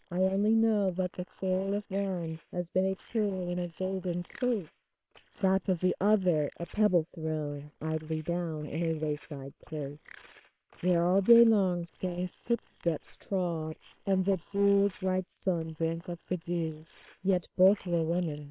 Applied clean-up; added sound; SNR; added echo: neural separator model SepFormer WHAM!.